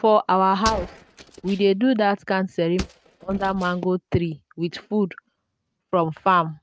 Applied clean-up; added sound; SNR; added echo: neural mask model RNNoise.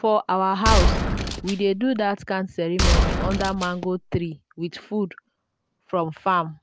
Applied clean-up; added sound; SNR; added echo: none; Gunshot, gunfire; -2 dB; none.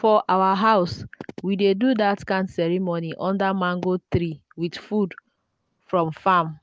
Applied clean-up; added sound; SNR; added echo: none; none; none; none.